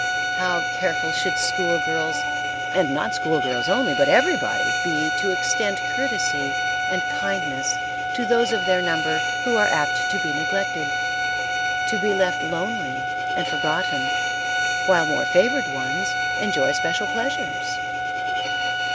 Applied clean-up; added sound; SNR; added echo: none; Bowed string instrument; -2 dB; none.